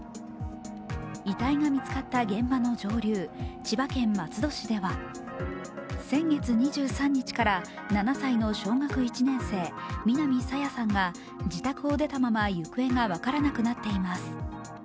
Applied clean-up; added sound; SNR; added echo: none; none; none; none.